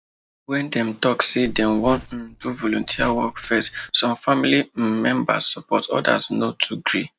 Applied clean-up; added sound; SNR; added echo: neural mask model DeepFilterNet 3.